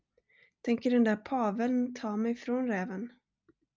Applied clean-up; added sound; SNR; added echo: none; none; none; none.